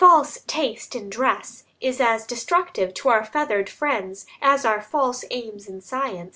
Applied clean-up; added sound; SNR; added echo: none; none; none; none.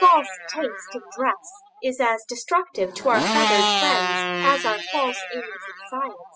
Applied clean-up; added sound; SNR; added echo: classical method spectral subtraction.